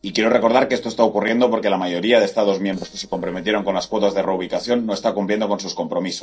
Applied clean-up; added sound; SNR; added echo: neural separator model SepFormer DNS4.